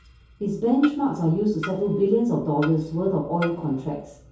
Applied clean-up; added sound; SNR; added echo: none; Clock; 18 dB; reverberation time 0.6 s.